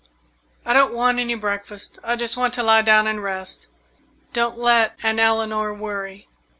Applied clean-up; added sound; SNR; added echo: none; none; none; none.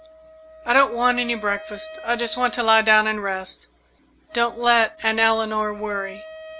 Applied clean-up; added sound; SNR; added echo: none; Wind instrument, woodwind instrument; 19 dB; none.